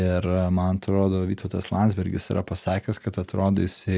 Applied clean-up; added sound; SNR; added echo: none; none; none; none.